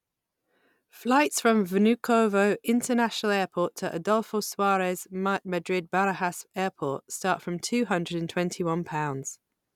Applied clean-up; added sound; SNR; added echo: none; none; none; none.